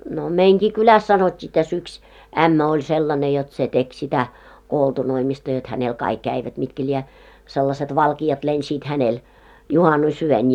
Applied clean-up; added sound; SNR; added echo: none; none; none; none.